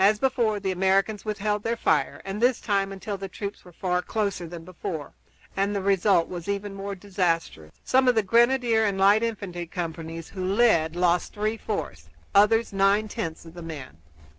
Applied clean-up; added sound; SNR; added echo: none; none; none; none.